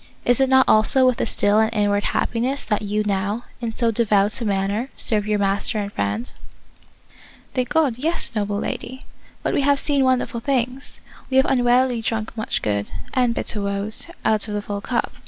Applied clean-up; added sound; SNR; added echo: none; none; none; none.